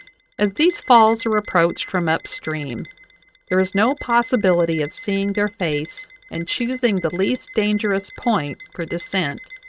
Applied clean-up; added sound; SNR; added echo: neural mask model RNNoise.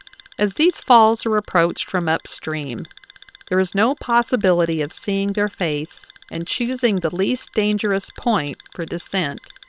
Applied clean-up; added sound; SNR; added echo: neural separator model SepFormer WHAM!.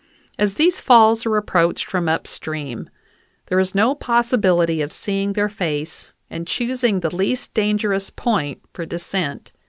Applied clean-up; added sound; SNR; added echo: none; none; none; none.